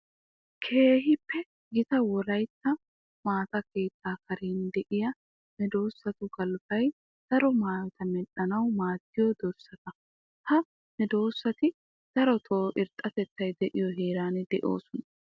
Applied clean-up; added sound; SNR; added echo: none; none; none; none.